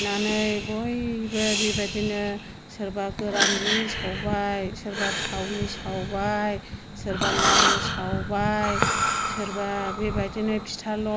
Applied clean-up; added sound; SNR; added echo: none; Breathing; 1 dB; none.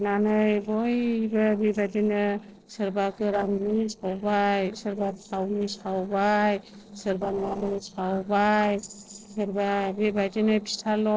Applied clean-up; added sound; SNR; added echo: neural separator model SepFormer DNS4.